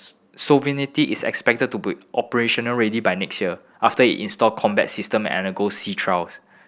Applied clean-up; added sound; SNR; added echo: none; none; none; none.